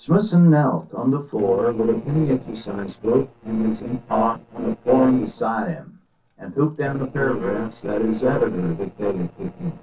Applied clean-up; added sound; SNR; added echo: neural separator model SepFormer DNS4.